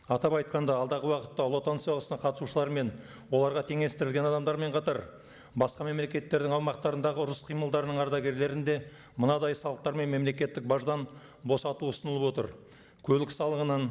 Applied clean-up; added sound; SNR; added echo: none; none; none; none.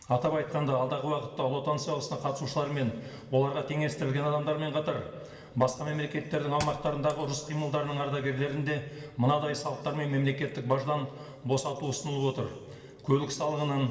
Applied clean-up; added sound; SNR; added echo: none; Thump, thud; 16 dB; reverberation time 2.2 s.